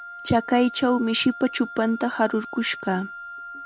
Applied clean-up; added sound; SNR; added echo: none; Wind instrument, woodwind instrument; 14 dB; none.